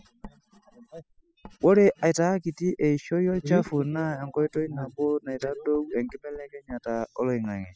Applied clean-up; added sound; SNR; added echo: classical method spectral subtraction.